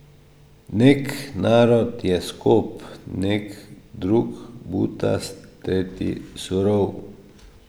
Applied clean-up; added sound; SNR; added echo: none; none; none; none.